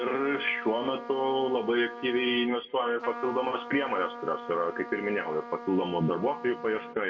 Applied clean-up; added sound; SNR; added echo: none; Trumpet; 12 dB; reverberation time 2.3 s.